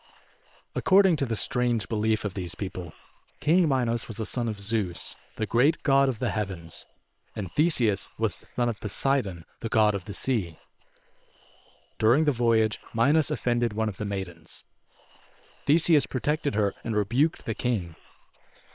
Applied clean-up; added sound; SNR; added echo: neural separator model SepFormer WHAM!.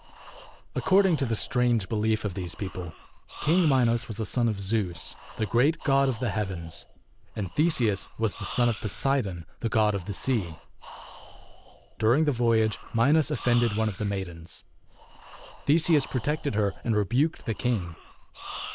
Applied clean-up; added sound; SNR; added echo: none; Breathing; 17 dB; none.